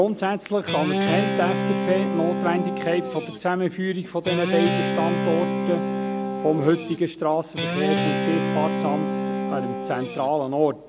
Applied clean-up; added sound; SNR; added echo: none; Guitar; 1 dB; none.